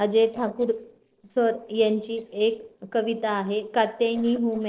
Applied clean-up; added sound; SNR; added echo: neural separator model SepFormer DNS4.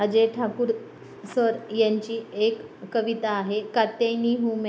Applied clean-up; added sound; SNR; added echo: none; none; none; none.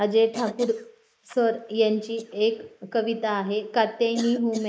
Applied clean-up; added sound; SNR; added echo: neural mask model Resemble Enhance denoiser.